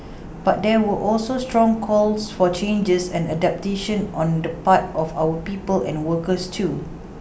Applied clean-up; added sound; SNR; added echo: none; none; none; none.